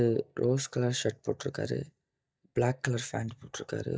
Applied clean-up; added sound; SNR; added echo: neural mask model DeepFilterNet 3.